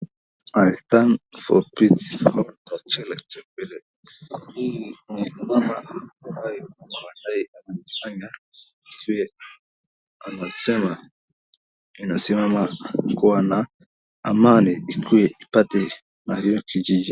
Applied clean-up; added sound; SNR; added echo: none; none; none; none.